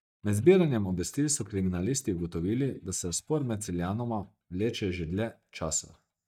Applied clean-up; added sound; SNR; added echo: neural mask model DeepFilterNet 3.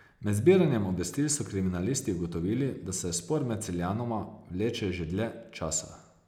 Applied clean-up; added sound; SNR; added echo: none; none; none; none.